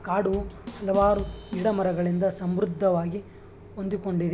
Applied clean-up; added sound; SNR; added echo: none; Bass drum / Drum kit; 15 dB; none.